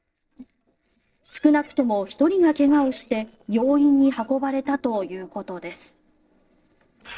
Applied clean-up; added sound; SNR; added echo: neural separator model SepFormer DNS4.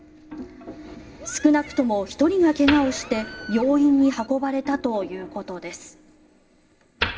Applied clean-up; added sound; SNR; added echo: none; Wood; 13 dB; reverberation time 2.0 s.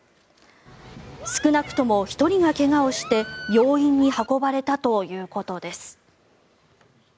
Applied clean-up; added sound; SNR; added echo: none; none; none; none.